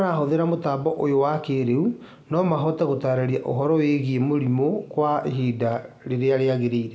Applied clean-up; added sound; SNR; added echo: none; none; none; reverberation time 0.9 s.